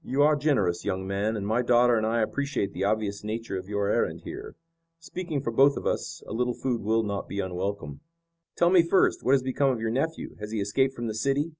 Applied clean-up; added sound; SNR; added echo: none; none; none; none.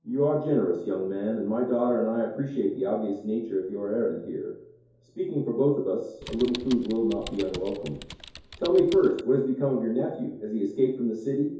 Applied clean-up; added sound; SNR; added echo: none; Typing; 15 dB; reverberation time 2.4 s.